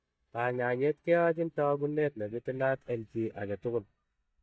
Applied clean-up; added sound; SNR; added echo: neural mask model DeepFilterNet 3.